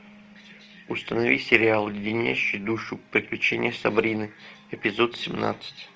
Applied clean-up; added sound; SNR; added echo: none; none; none; none.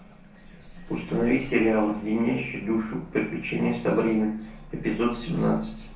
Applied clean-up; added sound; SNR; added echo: none; Engine starting / Bus; 18 dB; reverberation time 0.5 s.